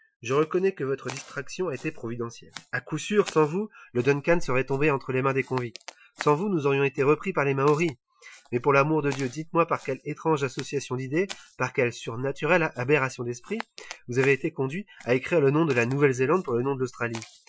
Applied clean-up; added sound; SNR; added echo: classical method Wiener filter.